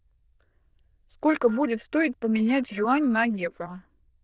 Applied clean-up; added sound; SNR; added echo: neural diffusion model UNIVERSE++.